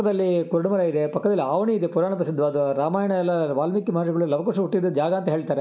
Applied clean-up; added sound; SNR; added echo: none; none; none; none.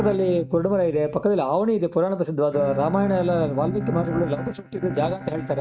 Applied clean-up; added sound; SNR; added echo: neural mask model RNNoise.